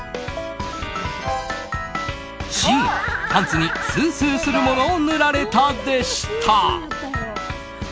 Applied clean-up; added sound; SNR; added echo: none; none; none; none.